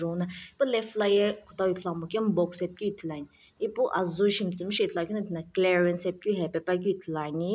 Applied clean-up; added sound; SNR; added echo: none; none; none; none.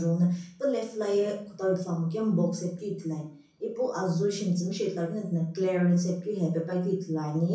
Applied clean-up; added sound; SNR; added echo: none; none; none; reverberation time 0.6 s.